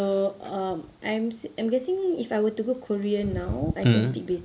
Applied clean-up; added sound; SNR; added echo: none; none; none; none.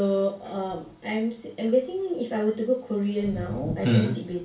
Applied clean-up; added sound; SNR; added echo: none; none; none; reverberation time 0.3 s.